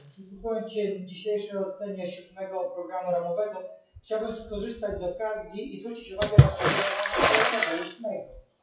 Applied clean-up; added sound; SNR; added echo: classical method WPE with log-MMSE.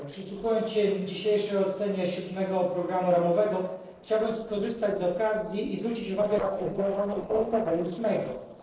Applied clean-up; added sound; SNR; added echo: neural separator model SepFormer DNS4.